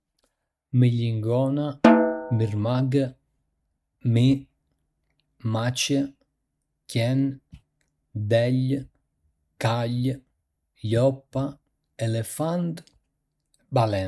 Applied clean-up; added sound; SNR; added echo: neural mask model RNNoise.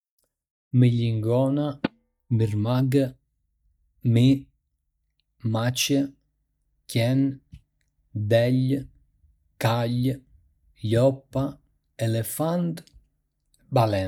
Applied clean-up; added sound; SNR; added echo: neural mask model DeepFilterNet 3.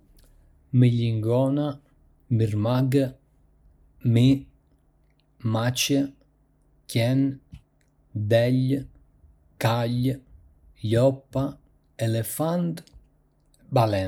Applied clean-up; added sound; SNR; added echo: none; none; none; none.